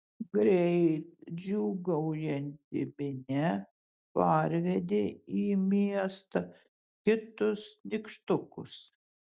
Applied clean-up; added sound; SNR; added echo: none; none; none; none.